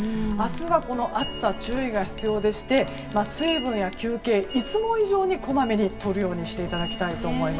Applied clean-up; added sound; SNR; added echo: none; Chime; -2 dB; reverberation time 1.4 s.